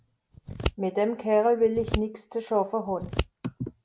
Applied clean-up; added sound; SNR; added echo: none; Scissors; 7 dB; none.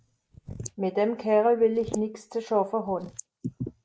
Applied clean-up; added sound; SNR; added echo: neural mask model Resemble Enhance denoiser.